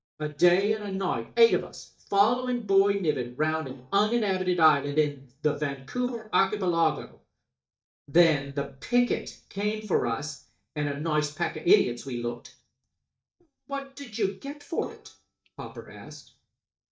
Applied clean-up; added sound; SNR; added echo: neural mask model DeepFilterNet 3.